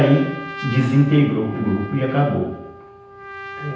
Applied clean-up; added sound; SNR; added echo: none; Trumpet; 14 dB; reverberation time 0.9 s.